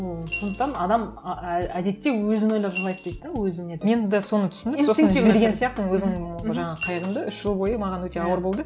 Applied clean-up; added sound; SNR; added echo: none; Coin (dropping) / Glass; 13 dB; none.